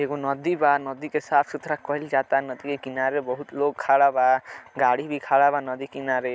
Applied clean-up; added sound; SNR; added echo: none; none; none; none.